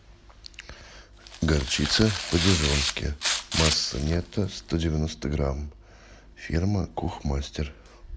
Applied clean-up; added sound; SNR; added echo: none; Tearing; 4 dB; none.